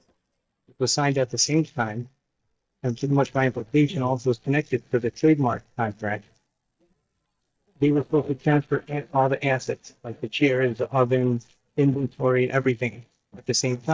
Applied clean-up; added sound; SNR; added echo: neural mask model DeepFilterNet 3.